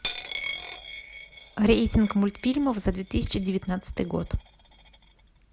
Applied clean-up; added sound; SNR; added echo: none; Coin (dropping); 12 dB; none.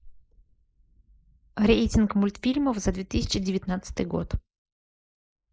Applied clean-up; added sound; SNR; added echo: neural mask model Resemble Enhance denoiser.